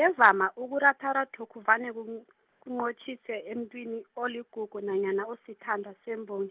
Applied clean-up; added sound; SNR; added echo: none; none; none; none.